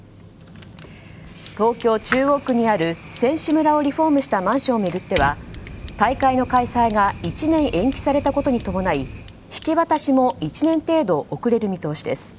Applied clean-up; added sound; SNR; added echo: none; Fire; 14 dB; none.